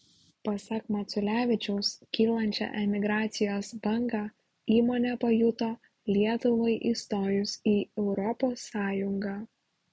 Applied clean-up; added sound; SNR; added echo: none; none; none; none.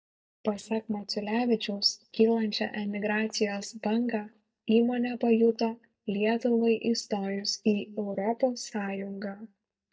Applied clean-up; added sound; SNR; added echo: neural mask model DeepFilterNet 3.